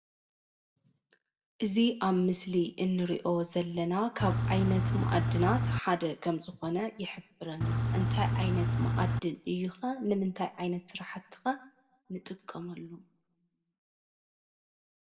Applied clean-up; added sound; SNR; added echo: none; Engine / Truck; -5 dB; reverberation time 0.5 s.